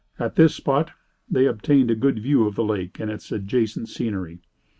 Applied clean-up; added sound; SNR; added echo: neural mask model Resemble Enhance denoiser.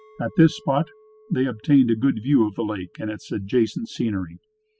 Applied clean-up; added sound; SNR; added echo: classical method spectral subtraction.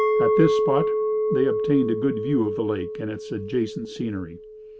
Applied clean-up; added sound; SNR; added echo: none; Chink, clink; -1 dB; none.